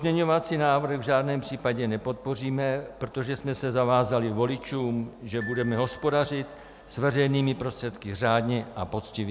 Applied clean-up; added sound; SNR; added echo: none; Glockenspiel; 17 dB; none.